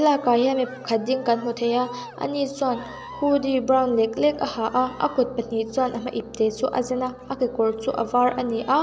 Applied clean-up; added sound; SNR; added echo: none; Cheering + Organ; 19 dB; none.